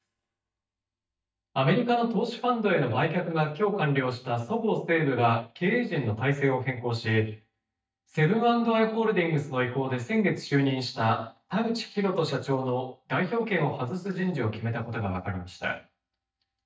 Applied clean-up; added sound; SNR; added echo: neural mask model DeepFilterNet 3.